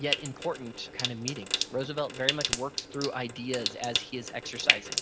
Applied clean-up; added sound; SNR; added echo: none; Trickle, dribble / Sink (filling or washing) / Water tap, faucet; -2 dB; none.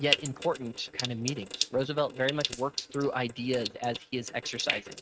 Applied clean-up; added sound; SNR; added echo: neural mask model RNNoise.